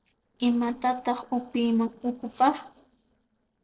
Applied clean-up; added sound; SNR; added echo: neural separator model SepFormer DNS4.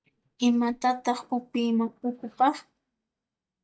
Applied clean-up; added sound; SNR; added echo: neural mask model DeepFilterNet 3.